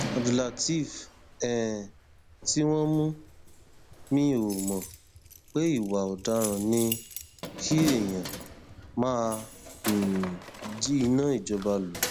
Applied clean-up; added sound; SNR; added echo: none; Keys jangling; 10 dB; none.